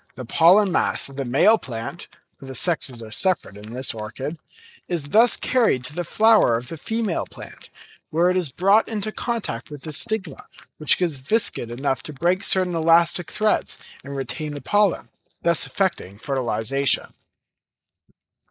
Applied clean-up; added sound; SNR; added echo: neural mask model Resemble Enhance denoiser.